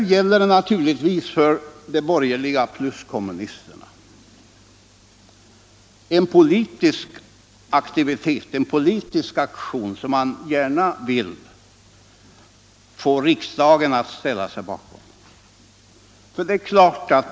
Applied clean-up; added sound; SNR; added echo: none; none; none; none.